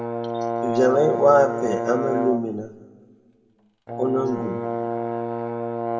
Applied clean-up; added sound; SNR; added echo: none; Brass instrument; 4 dB; reverberation time 1.6 s.